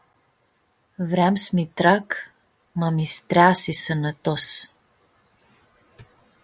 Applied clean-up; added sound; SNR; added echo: none; none; none; none.